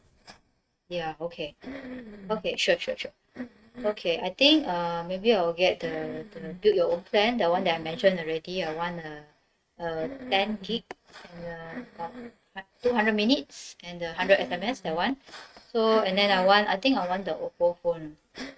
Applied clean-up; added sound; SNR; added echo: neural mask model RNNoise.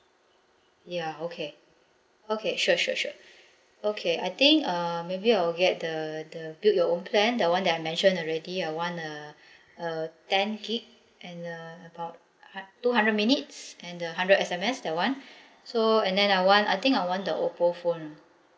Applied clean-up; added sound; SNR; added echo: none; none; none; none.